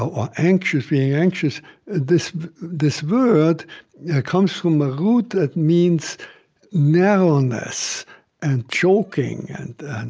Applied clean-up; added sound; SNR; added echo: none; none; none; none.